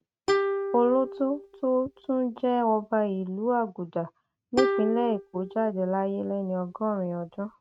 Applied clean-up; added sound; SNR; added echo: neural mask model RNNoise.